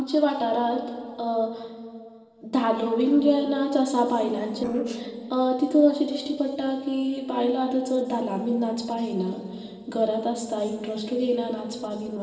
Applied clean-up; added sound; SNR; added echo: neural separator model SepFormer DNS4.